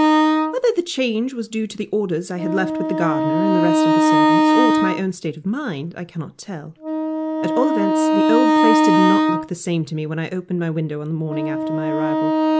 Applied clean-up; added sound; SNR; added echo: none; Wind instrument, woodwind instrument; -5 dB; none.